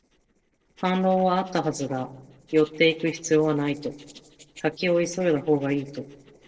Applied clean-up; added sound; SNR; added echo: neural separator model SepFormer DNS4.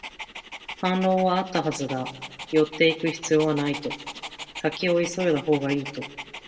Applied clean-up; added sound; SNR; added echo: none; Dog; 13 dB; reverberation time 0.8 s.